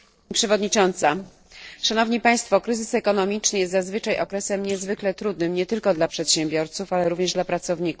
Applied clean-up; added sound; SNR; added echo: neural separator model SepFormer DNS4.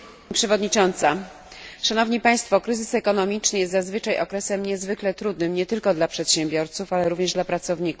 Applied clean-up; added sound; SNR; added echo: none; none; none; none.